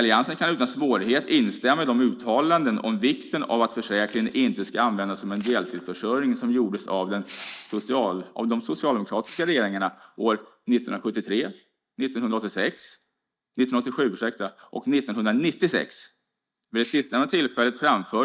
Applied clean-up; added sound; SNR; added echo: neural mask model DeepFilterNet 3.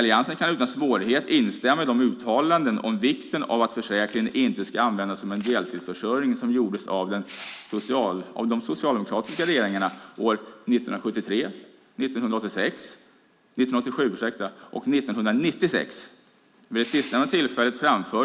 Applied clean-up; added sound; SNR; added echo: none; Crushing; 18 dB; none.